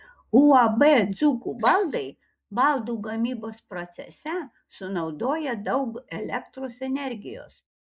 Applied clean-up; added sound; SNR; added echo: neural mask model Resemble Enhance denoiser.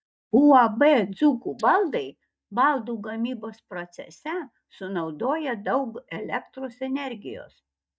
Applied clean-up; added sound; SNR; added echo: neural mask model DeepFilterNet 3.